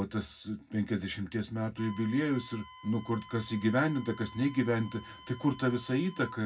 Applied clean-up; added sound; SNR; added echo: none; Wind instrument, woodwind instrument; 20 dB; reverberation time 0.4 s.